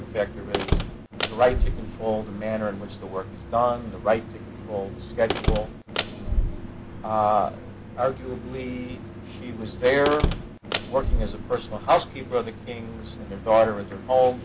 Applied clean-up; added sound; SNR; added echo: none; Slam; 4 dB; none.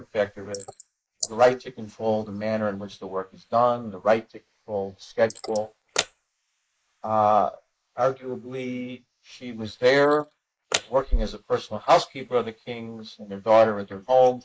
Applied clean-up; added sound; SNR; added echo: neural mask model Resemble Enhance denoiser.